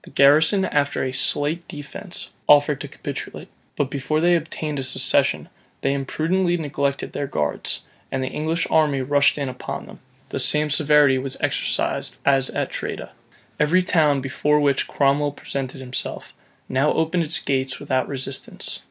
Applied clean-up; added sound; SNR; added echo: none; none; none; none.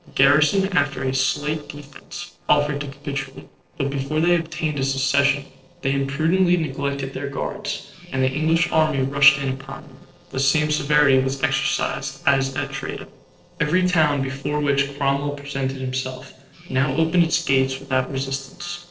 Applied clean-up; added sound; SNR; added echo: neural separator model SepFormer DNS4.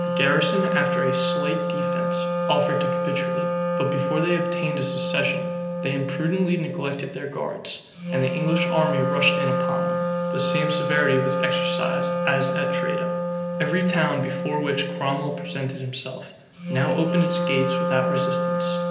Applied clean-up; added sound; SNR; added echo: none; Wind instrument, woodwind instrument; -1 dB; reverberation time 0.8 s.